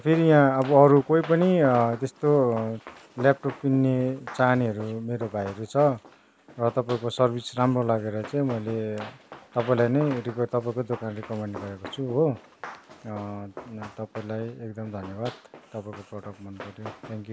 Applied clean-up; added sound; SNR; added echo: none; Run; 18 dB; none.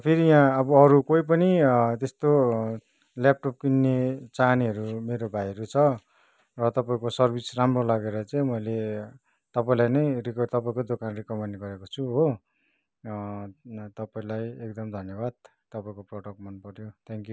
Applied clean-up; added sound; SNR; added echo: none; none; none; none.